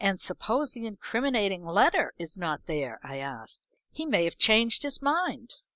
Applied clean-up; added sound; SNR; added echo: none; none; none; none.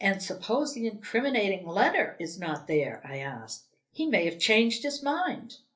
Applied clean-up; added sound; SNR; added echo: none; none; none; reverberation time 0.3 s.